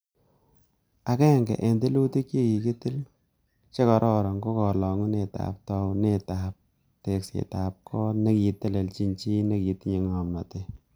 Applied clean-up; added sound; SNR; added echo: none; none; none; none.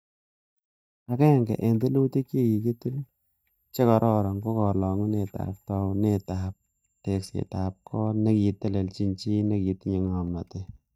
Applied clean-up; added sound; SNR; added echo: neural mask model DeepFilterNet 3.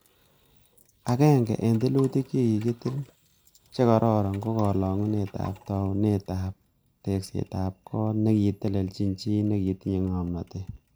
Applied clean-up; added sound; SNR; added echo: neural mask model Resemble Enhance denoiser.